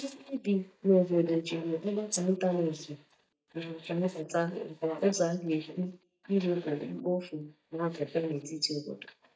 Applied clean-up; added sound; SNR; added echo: neural mask model DeepFilterNet 3.